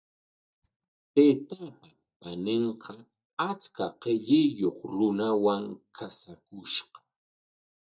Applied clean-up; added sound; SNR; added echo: neural mask model DeepFilterNet 3.